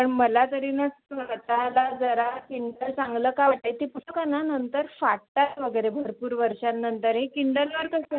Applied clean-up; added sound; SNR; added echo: none; none; none; none.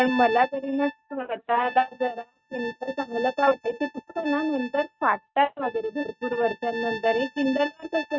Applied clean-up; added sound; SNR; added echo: neural mask model RNNoise.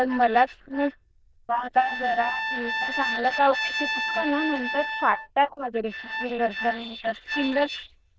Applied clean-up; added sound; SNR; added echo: neural diffusion model UNIVERSE++.